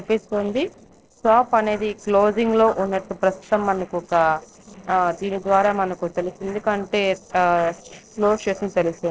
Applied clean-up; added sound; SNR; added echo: neural separator model SepFormer DNS4.